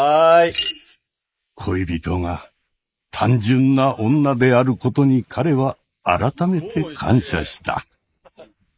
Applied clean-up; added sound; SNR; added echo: neural mask model Resemble Enhance denoiser.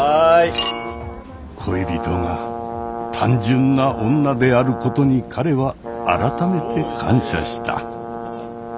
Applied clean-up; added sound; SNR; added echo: none; Brass instrument; 9 dB; none.